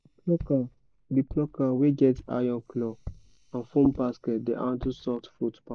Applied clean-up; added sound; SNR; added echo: neural mask model Resemble Enhance denoiser.